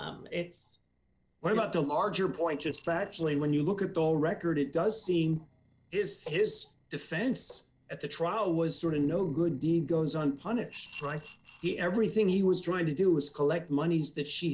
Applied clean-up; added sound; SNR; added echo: neural separator model SepFormer DNS4.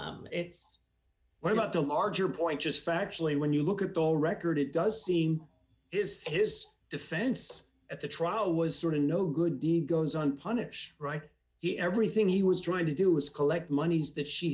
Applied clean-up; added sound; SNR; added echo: none; none; none; none.